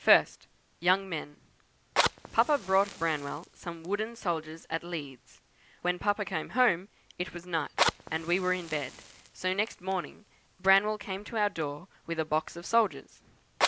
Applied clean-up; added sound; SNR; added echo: none; Fire; 8 dB; none.